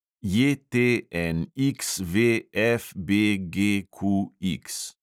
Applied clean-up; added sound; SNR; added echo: none; none; none; none.